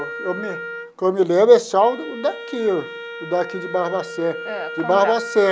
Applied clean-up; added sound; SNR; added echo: none; Wind instrument, woodwind instrument; 12 dB; none.